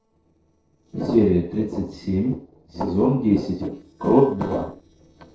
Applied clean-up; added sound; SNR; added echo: neural separator model SepFormer DNS4.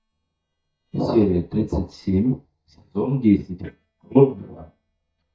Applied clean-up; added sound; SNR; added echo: neural mask model DeepFilterNet 3.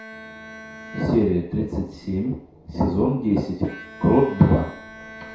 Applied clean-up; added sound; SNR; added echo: none; Bowed string instrument; 19 dB; reverberation time 0.6 s.